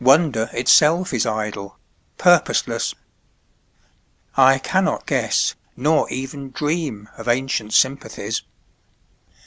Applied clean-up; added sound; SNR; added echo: none; none; none; none.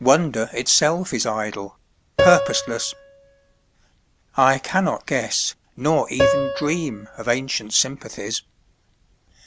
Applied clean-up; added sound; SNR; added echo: none; Piano; 4 dB; none.